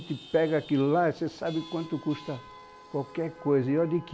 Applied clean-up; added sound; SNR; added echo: none; Chatter / Traffic noise, roadway noise / Vehicle horn, car horn, honking / Engine; 20 dB; none.